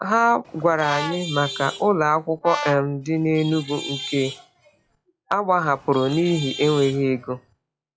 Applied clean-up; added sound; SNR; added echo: classical method log-MMSE.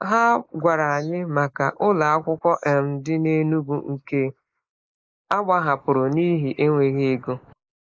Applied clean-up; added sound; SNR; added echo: neural mask model Resemble Enhance denoiser.